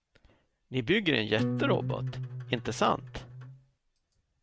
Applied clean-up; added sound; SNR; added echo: none; Acoustic guitar; 3 dB; none.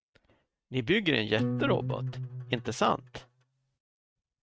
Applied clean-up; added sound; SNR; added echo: neural mask model RNNoise.